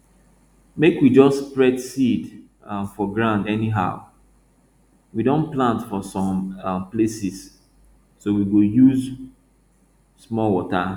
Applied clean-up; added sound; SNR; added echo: none; none; none; none.